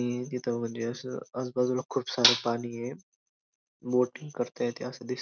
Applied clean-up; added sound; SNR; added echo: none; none; none; none.